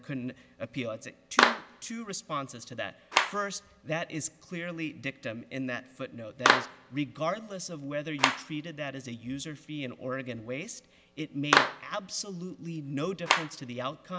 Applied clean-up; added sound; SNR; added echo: none; Clapping; -3 dB; none.